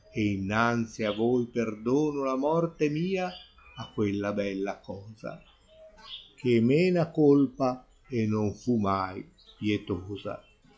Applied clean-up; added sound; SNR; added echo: classical method log-MMSE.